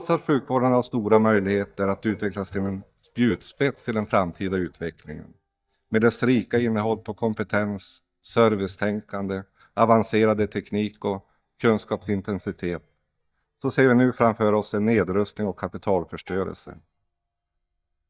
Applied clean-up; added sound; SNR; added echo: neural mask model DeepFilterNet 3.